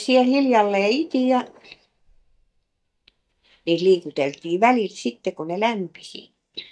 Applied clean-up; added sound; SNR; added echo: neural mask model DeepFilterNet 3.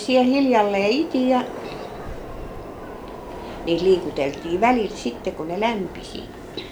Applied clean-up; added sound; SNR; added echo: none; Subway, metro, underground; 13 dB; none.